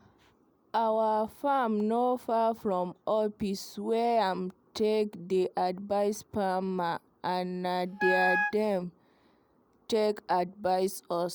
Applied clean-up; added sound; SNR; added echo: none; Wind instrument, woodwind instrument; 1 dB; none.